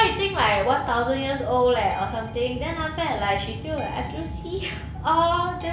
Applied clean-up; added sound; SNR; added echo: none; Boat, Water vehicle; 11 dB; none.